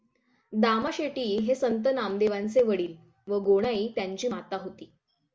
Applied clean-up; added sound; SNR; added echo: none; none; none; none.